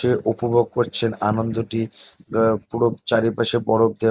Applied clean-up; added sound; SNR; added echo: none; none; none; none.